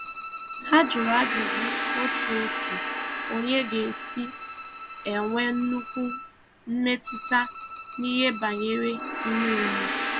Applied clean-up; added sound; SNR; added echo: none; Bowed string instrument + Gong; 3 dB; none.